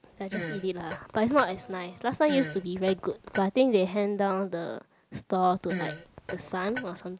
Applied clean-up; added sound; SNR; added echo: none; Fart; 11 dB; none.